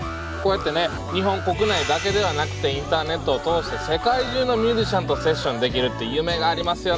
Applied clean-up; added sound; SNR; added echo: none; Alarm; 15 dB; none.